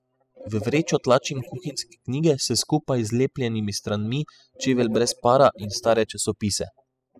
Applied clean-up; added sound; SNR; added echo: classical method spectral subtraction.